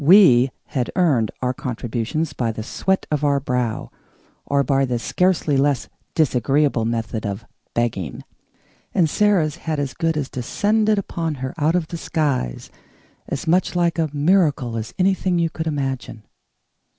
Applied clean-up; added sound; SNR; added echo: none; none; none; none.